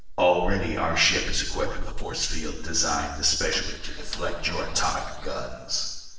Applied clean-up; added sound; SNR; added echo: neural separator model SepFormer DNS4.